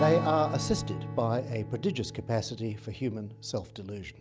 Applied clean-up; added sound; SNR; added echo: none; Strum; 7 dB; none.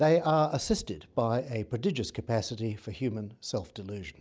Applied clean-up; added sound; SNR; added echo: none; none; none; none.